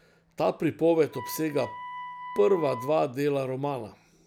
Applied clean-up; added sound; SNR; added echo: none; Wind instrument, woodwind instrument; 14 dB; none.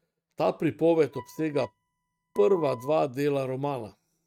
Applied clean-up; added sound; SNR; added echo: neural mask model RNNoise.